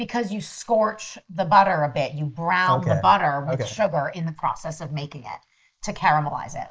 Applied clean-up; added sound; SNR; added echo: neural mask model Resemble Enhance denoiser.